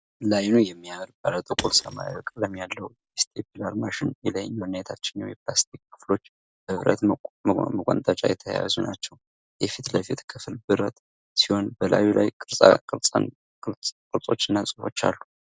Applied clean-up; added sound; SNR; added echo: none; Shatter / Crushing; 13 dB; none.